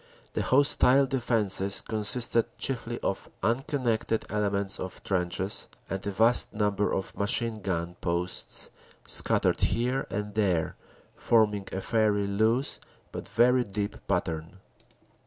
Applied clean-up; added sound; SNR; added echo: none; none; none; none.